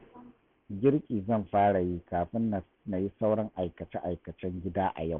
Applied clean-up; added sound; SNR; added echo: none; none; none; none.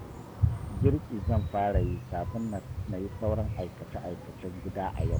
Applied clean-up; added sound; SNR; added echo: none; Dog; -2 dB; none.